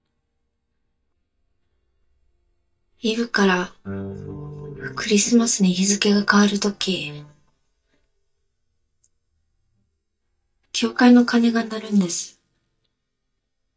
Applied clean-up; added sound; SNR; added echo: neural mask model DeepFilterNet 3.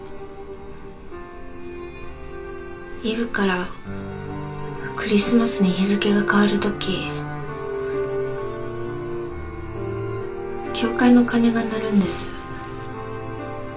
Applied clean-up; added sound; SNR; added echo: none; Tearing; 19 dB; reverberation time 0.2 s.